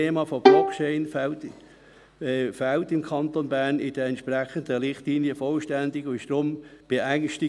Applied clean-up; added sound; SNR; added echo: none; Bowed string instrument; -5 dB; none.